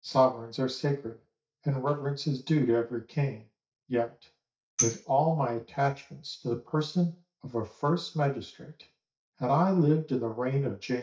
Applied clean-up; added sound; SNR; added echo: neural mask model DeepFilterNet 3.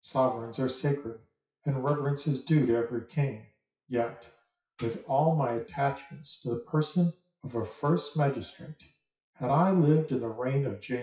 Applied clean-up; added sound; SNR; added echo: classical method WPE with log-MMSE.